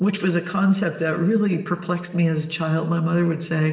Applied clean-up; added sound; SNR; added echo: none; none; none; reverberation time 1.1 s.